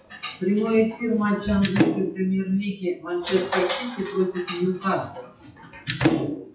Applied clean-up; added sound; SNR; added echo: classical method WPE with log-MMSE.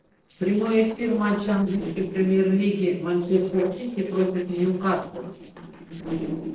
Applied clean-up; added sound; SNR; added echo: neural separator model SepFormer DNS4.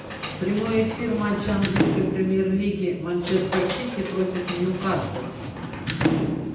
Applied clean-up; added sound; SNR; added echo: none; Sliding door / Slam; 3 dB; reverberation time 0.8 s.